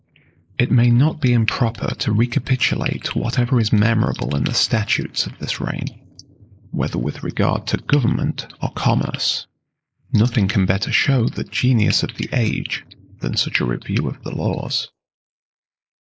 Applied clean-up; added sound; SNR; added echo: neural mask model Resemble Enhance denoiser.